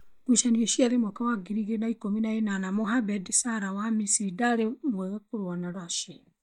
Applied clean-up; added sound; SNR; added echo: neural mask model DeepFilterNet 3.